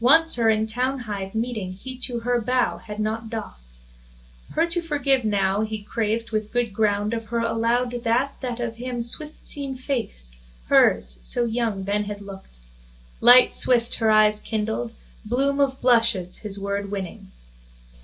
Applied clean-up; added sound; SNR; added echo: none; none; none; reverberation time 0.2 s.